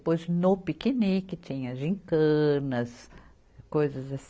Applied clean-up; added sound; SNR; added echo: none; none; none; none.